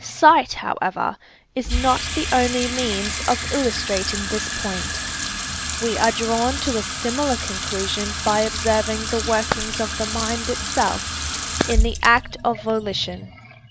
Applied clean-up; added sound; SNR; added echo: none; Sink (filling or washing) / Water tap, faucet; 4 dB; none.